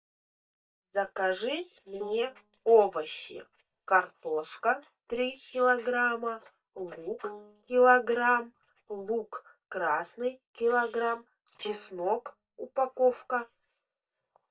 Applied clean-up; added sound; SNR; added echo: neural mask model DeepFilterNet 3.